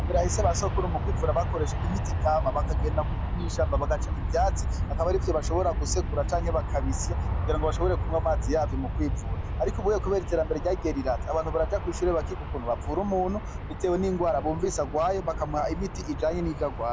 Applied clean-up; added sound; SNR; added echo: none; Aircraft; 0 dB; none.